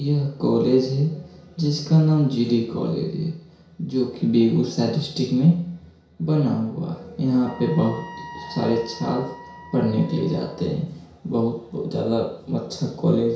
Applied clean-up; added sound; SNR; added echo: none; Wind instrument, woodwind instrument; 18 dB; reverberation time 0.6 s.